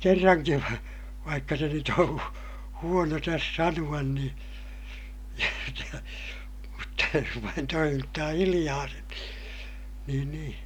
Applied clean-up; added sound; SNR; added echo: none; none; none; none.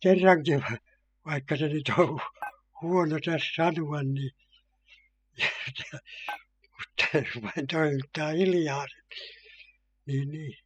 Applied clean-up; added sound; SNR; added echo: classical method spectral subtraction.